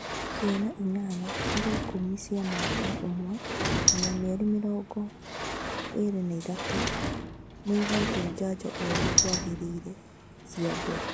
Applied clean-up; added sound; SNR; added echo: none; Sliding door; -4 dB; none.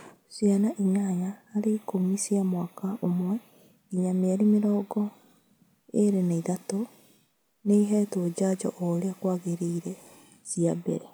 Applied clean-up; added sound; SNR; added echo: none; none; none; none.